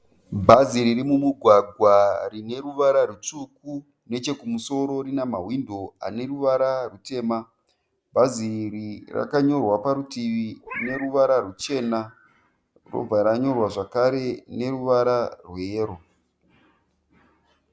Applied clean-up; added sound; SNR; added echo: none; Meow; 13 dB; none.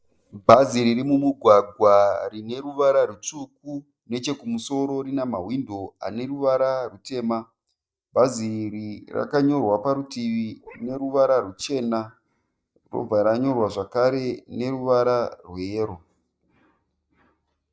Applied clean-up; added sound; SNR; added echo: neural mask model DeepFilterNet 3.